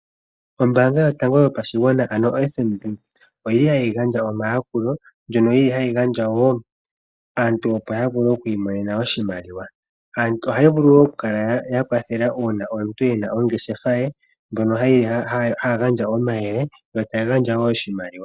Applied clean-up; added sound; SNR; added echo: neural mask model DeepFilterNet 3.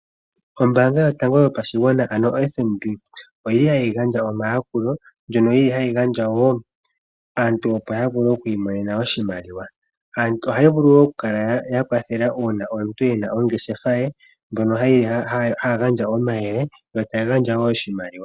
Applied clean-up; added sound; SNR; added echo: none; none; none; none.